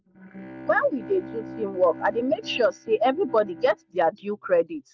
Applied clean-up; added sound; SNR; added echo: neural mask model RNNoise.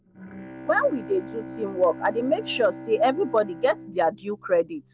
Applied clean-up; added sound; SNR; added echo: none; Bowed string instrument; 14 dB; none.